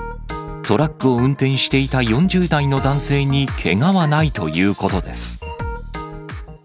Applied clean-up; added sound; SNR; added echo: none; none; none; none.